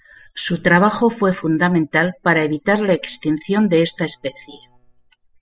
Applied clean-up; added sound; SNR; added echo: classical method spectral subtraction.